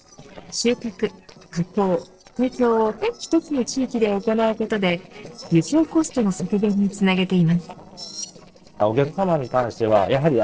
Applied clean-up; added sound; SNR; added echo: neural separator model SepFormer DNS4.